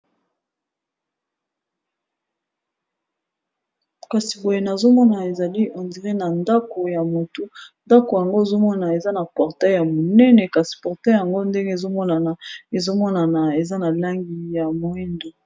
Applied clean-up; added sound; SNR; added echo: none; none; none; none.